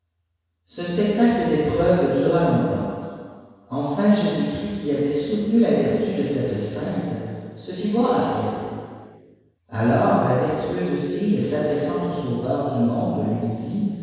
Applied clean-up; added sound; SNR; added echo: none; none; none; reverberation time 1.9 s.